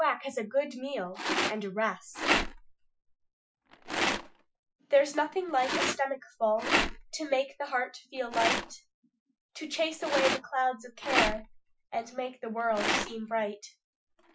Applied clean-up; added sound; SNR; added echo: classical method Wiener filter.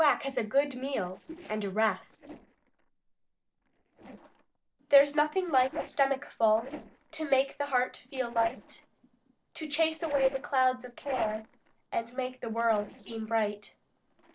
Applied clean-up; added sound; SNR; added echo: neural separator model SepFormer DNS4.